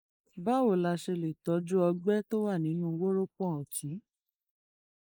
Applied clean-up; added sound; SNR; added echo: neural mask model Resemble Enhance denoiser.